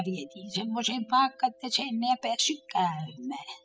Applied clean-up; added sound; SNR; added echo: classical method spectral subtraction.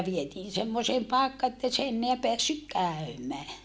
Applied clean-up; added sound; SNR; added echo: none; none; none; none.